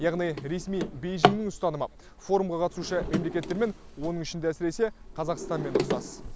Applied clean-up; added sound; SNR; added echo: none; Drawer open or close; 3 dB; none.